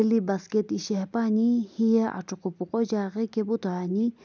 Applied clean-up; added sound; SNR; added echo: none; none; none; none.